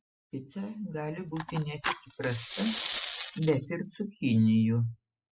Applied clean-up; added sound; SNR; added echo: classical method spectral subtraction.